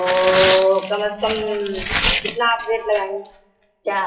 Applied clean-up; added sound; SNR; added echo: classical method WPE with log-MMSE.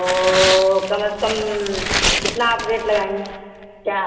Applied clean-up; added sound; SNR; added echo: none; Tearing; 4 dB; reverberation time 2.5 s.